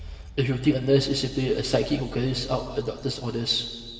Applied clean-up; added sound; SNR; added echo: none; Rattle / Engine starting / Car; 16 dB; reverberation time 2.3 s.